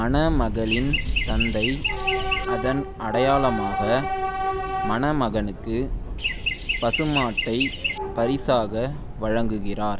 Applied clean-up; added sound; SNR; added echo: none; Subway, metro, underground / Train + Chirp, tweet; 0 dB; none.